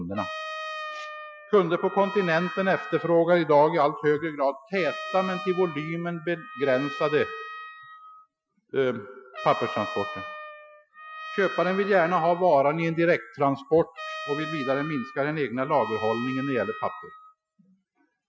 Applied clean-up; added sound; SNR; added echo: classical method Wiener filter.